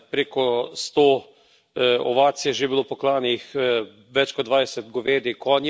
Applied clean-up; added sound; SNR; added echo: none; none; none; none.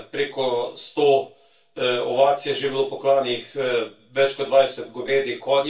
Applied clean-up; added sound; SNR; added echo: none; none; none; reverberation time 0.2 s.